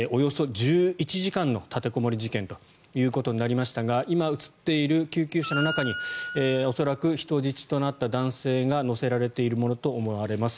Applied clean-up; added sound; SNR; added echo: none; Wind instrument, woodwind instrument; 8 dB; none.